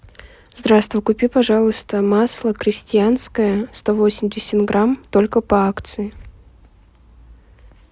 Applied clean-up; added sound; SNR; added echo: none; none; none; none.